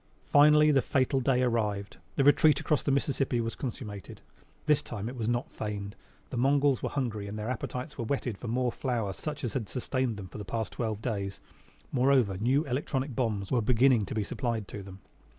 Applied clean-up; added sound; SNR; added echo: none; none; none; none.